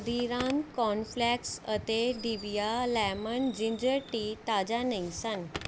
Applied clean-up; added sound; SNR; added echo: none; Fireworks + Telephone; 17 dB; none.